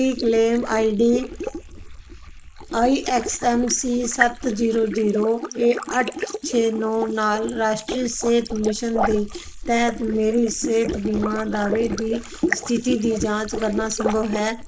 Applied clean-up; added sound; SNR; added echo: neural mask model Resemble Enhance denoiser.